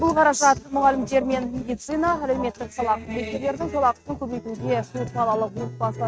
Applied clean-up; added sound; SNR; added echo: neural mask model RNNoise.